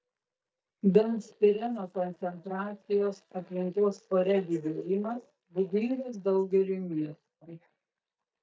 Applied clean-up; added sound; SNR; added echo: neural mask model DeepFilterNet 3.